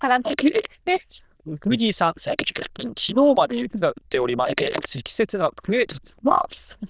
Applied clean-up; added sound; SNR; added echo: neural diffusion model UNIVERSE++.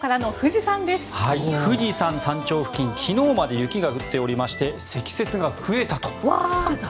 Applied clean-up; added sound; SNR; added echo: none; none; none; none.